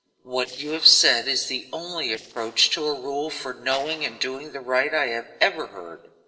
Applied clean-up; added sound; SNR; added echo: neural separator model SepFormer DNS4.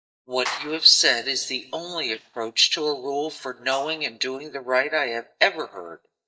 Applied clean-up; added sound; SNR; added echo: neural mask model DeepFilterNet 3.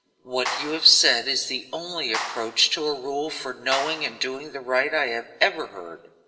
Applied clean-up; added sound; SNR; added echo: none; Clapping; 10 dB; reverberation time 0.9 s.